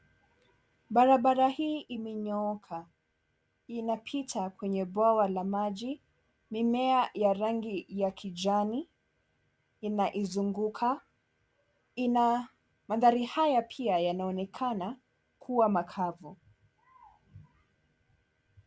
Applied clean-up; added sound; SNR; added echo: none; none; none; none.